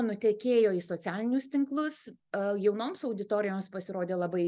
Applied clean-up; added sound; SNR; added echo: none; none; none; none.